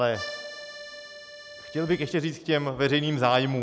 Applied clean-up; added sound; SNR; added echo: none; Accordion; 13 dB; none.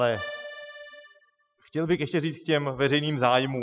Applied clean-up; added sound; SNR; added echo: classical method spectral subtraction.